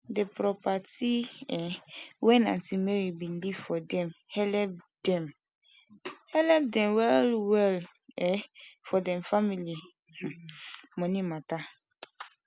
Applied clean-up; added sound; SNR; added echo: none; none; none; none.